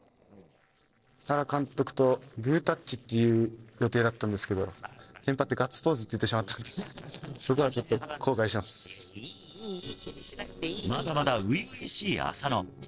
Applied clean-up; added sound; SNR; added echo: neural separator model SepFormer DNS4.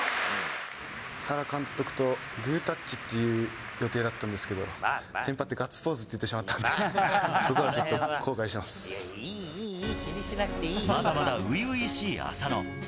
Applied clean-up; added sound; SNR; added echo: none; none; none; none.